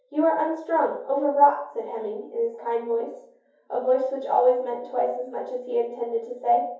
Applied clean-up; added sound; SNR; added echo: none; none; none; reverberation time 0.6 s.